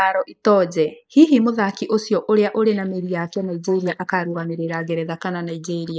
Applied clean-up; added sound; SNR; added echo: neural mask model Resemble Enhance denoiser.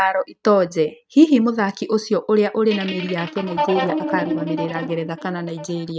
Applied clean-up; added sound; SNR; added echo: neural mask model RNNoise.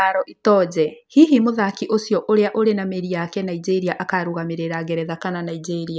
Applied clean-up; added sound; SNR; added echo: none; none; none; none.